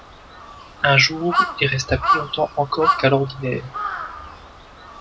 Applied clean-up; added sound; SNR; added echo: none; Crow; 3 dB; reverberation time 0.2 s.